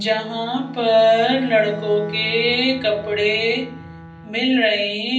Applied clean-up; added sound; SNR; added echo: none; Bowed string instrument; 17 dB; reverberation time 0.6 s.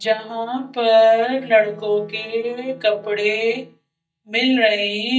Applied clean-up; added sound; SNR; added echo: neural mask model DeepFilterNet 3.